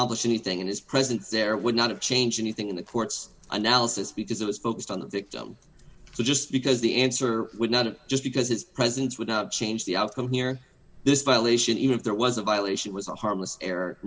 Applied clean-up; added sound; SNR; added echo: none; none; none; none.